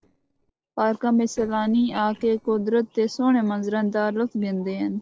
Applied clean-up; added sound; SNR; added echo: neural separator model SepFormer DNS4.